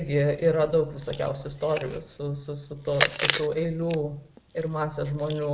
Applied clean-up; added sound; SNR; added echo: none; Chewing, mastication; 6 dB; none.